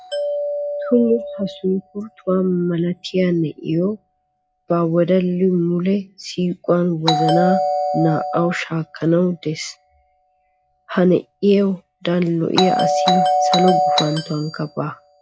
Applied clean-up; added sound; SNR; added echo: classical method log-MMSE.